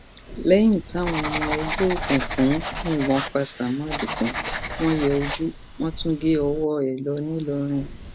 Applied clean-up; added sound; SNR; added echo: none; Writing; 7 dB; none.